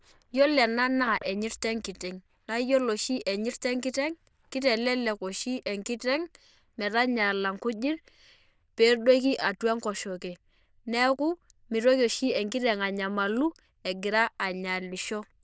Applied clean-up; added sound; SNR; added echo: neural diffusion model UNIVERSE++.